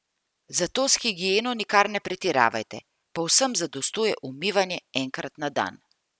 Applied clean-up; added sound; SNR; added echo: none; none; none; none.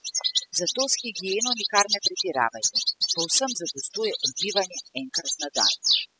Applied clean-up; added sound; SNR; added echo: classical method spectral subtraction.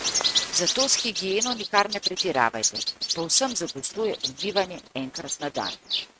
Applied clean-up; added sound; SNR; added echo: neural mask model RNNoise.